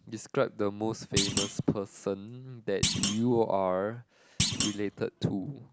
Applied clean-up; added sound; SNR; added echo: none; Thump, thud; 2 dB; none.